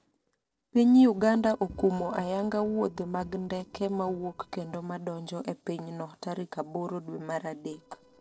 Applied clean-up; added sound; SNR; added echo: neural separator model SepFormer DNS4.